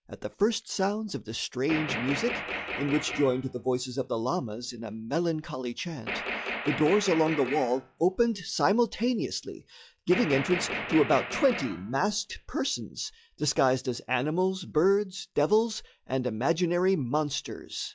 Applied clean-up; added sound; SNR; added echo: classical method log-MMSE.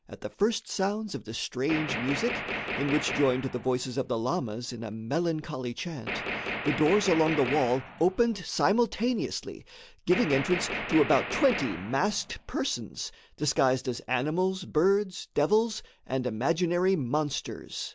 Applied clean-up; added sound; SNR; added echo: none; Gunshot, gunfire; 6 dB; none.